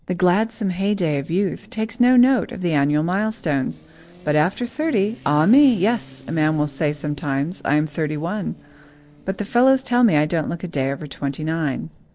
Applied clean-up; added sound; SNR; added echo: neural separator model SepFormer DNS4.